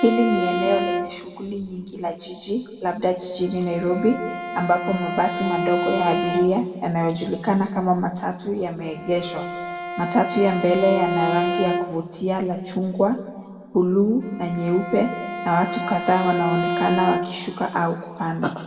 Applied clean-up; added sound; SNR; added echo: none; Bowed string instrument; 6 dB; reverberation time 1.6 s.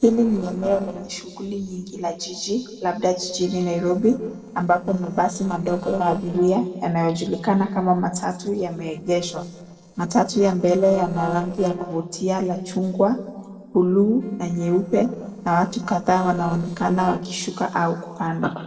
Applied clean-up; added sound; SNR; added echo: neural separator model SepFormer DNS4.